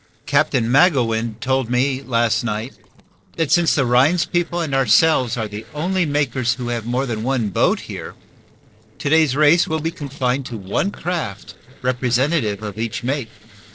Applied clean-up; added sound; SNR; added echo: neural separator model SepFormer DNS4.